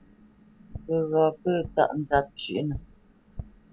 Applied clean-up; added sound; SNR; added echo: none; Tap; 16 dB; none.